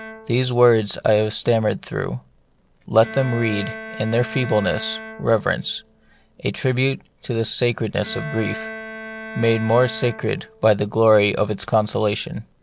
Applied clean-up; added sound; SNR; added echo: none; Bowed string instrument; 15 dB; none.